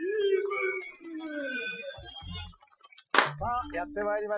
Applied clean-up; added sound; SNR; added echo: classical method Wiener filter.